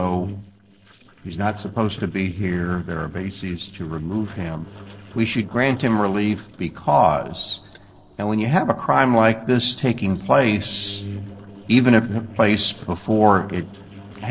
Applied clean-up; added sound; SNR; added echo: neural separator model SepFormer DNS4.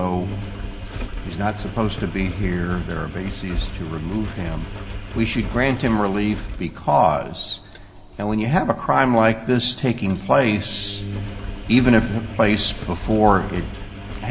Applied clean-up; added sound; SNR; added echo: none; Engine; 9 dB; reverberation time 1.4 s.